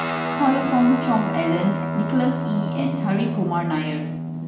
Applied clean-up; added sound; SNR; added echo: none; Guitar; 3 dB; none.